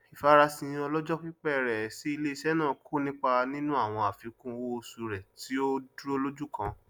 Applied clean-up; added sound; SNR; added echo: none; none; none; none.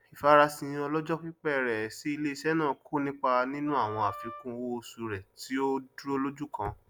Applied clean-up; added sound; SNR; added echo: none; Wind instrument, woodwind instrument; 15 dB; none.